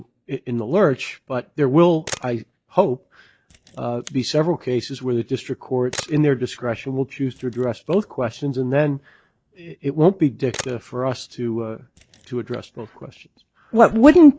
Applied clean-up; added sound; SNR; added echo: neural mask model DeepFilterNet 3.